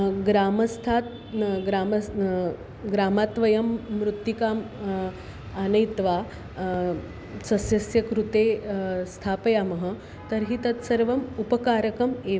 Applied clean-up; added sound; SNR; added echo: none; none; none; none.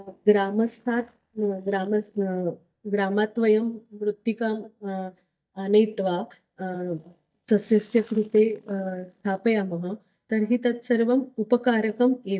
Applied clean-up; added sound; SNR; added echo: neural mask model DeepFilterNet 3.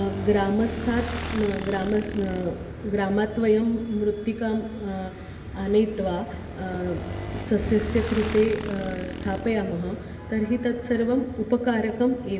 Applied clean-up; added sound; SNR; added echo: none; Motorcycle / Engine; 10 dB; reverberation time 1.7 s.